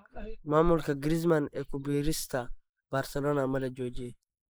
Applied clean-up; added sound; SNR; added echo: neural mask model Resemble Enhance denoiser.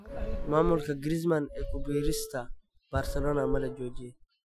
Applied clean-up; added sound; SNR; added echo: classical method Wiener filter.